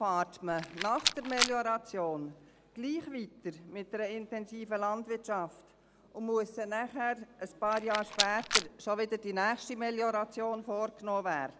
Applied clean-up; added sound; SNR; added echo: none; Rattle; -2 dB; none.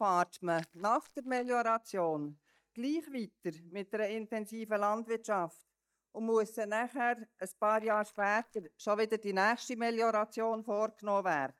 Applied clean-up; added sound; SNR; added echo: neural mask model DeepFilterNet 3.